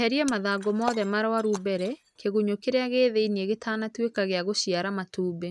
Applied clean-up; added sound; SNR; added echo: neural mask model RNNoise.